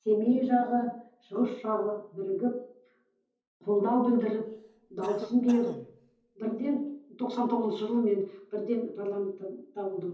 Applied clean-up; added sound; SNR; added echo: none; Cough; 16 dB; reverberation time 0.5 s.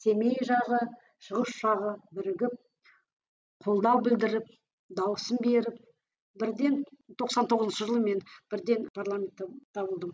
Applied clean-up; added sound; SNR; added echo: none; none; none; none.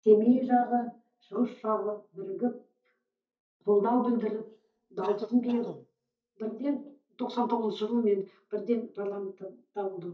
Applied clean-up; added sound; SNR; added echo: neural mask model DeepFilterNet 3.